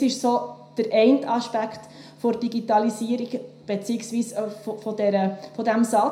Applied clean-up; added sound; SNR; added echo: none; none; none; reverberation time 0.4 s.